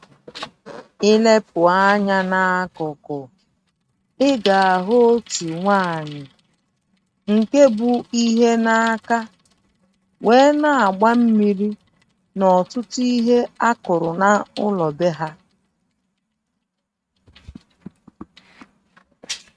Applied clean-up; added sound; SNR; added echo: neural mask model RNNoise.